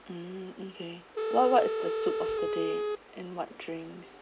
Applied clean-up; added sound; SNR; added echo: none; Telephone; -1 dB; none.